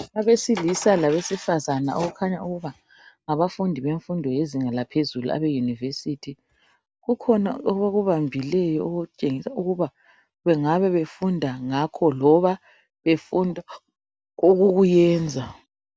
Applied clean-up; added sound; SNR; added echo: none; none; none; none.